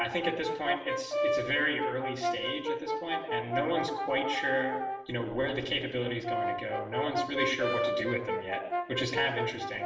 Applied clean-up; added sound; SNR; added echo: none; Brass instrument; 1 dB; reverberation time 0.8 s.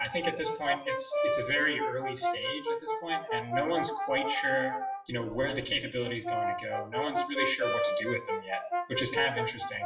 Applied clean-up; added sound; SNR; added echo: classical method WPE with log-MMSE.